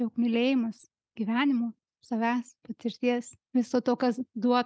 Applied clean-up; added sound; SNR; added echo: none; none; none; none.